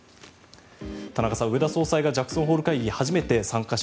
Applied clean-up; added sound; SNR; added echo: none; none; none; none.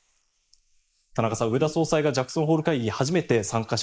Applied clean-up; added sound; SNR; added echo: neural mask model Resemble Enhance denoiser.